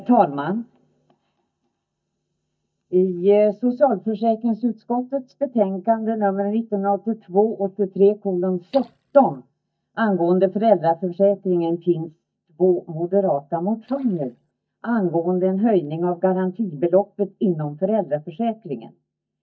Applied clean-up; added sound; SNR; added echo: neural mask model DeepFilterNet 3.